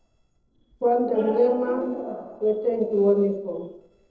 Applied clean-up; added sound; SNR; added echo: neural separator model SepFormer DNS4.